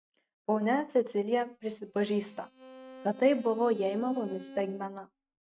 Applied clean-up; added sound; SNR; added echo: neural mask model RNNoise.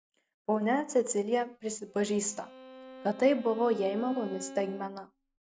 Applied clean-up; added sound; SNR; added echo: none; Bowed string instrument; 16 dB; none.